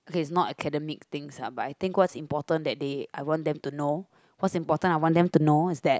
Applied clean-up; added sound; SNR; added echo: none; none; none; none.